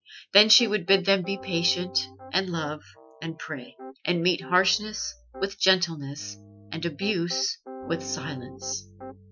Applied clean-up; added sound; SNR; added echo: classical method Wiener filter.